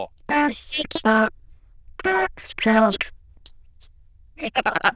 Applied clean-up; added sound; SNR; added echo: neural diffusion model UNIVERSE++.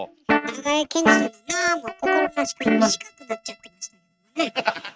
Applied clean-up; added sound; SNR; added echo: neural mask model RNNoise.